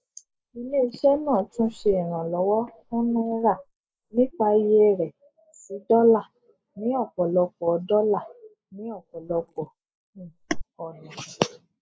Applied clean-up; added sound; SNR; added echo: neural mask model Resemble Enhance denoiser.